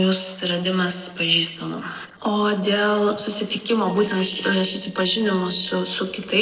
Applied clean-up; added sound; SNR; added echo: neural separator model SepFormer DNS4.